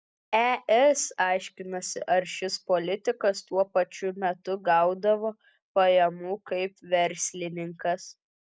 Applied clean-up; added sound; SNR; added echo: none; none; none; none.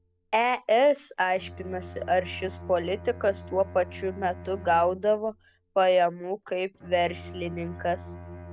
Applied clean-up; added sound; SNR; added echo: none; Bowed string instrument; 16 dB; none.